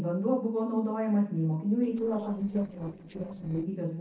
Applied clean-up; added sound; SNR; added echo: neural separator model SepFormer DNS4.